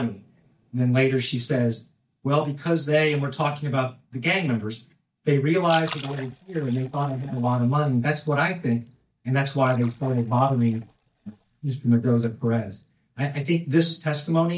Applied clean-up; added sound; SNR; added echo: neural mask model DeepFilterNet 3.